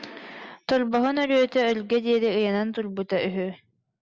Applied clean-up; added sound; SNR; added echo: none; none; none; none.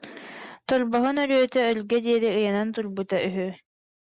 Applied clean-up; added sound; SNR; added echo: neural mask model Resemble Enhance denoiser.